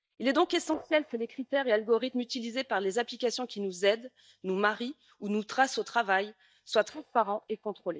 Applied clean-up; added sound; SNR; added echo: neural mask model DeepFilterNet 3.